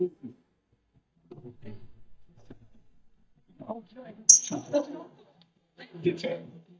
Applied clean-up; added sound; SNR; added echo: neural mask model DeepFilterNet 3.